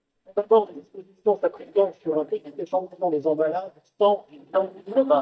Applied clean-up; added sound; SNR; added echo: neural mask model DeepFilterNet 3.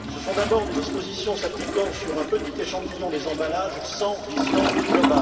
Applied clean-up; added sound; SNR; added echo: none; Toilet flush; 1 dB; reverberation time 2.3 s.